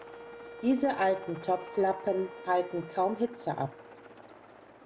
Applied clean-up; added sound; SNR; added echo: none; Wind instrument, woodwind instrument + Aircraft; 15 dB; none.